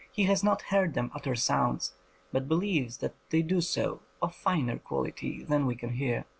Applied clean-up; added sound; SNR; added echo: none; none; none; none.